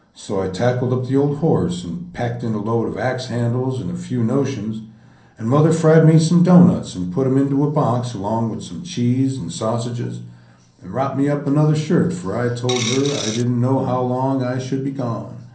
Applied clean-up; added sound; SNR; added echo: none; Coin (dropping); 9 dB; reverberation time 0.6 s.